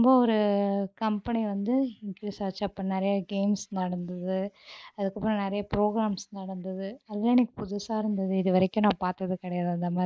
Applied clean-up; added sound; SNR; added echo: neural mask model Resemble Enhance denoiser.